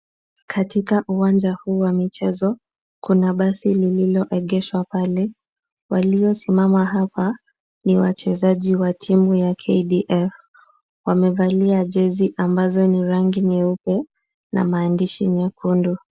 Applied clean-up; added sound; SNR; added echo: none; none; none; none.